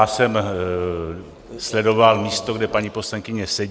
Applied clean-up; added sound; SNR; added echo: none; none; none; none.